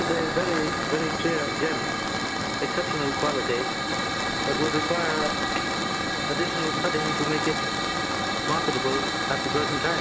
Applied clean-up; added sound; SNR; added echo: none; Hiss / Fire; -3 dB; none.